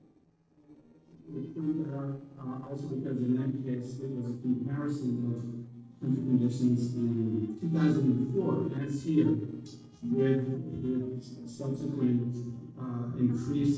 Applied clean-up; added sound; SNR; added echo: neural separator model SepFormer DNS4.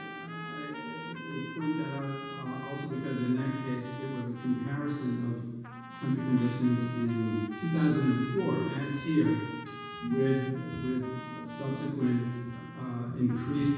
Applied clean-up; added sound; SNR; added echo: none; Trumpet; 13 dB; reverberation time 1.2 s.